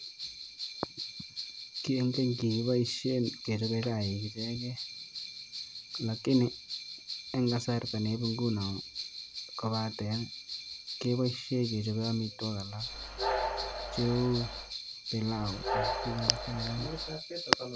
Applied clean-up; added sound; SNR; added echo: none; Train + Bell; 6 dB; none.